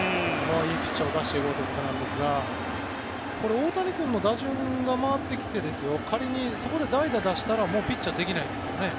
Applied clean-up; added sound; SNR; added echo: none; none; none; none.